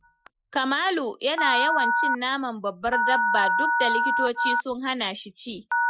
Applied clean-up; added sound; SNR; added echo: classical method Wiener filter.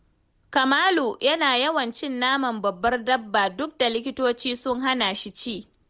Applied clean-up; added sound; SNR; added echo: none; none; none; none.